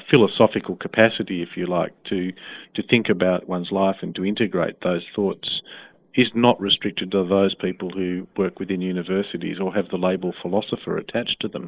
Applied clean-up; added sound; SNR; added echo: neural mask model Resemble Enhance denoiser.